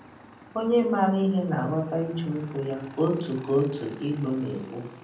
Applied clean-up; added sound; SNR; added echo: none; Motorcycle / Engine; 20 dB; reverberation time 0.6 s.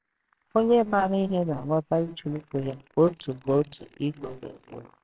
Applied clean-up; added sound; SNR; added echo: neural separator model SepFormer WHAMR!.